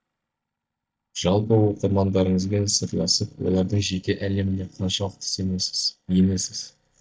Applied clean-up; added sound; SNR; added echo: neural mask model DeepFilterNet 3.